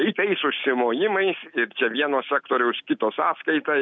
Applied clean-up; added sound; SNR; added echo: none; none; none; none.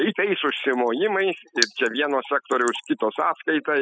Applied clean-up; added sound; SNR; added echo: classical method spectral subtraction.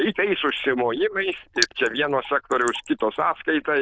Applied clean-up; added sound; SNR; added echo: neural diffusion model UNIVERSE++.